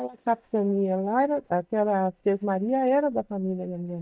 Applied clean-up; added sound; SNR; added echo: neural mask model DeepFilterNet 3.